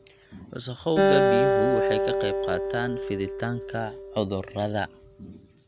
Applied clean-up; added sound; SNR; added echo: none; Acoustic guitar; -4 dB; none.